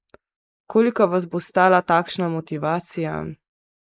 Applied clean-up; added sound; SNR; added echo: neural mask model Resemble Enhance denoiser.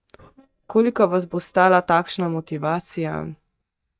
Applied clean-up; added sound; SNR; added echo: neural mask model DeepFilterNet 3.